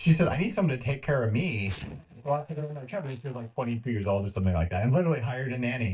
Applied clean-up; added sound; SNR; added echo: neural mask model DeepFilterNet 3.